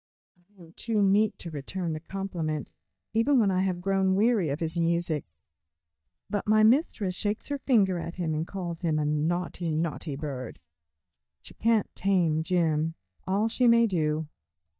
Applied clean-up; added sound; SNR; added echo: neural mask model DeepFilterNet 3.